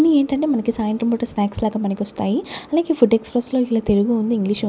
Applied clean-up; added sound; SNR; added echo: none; none; none; none.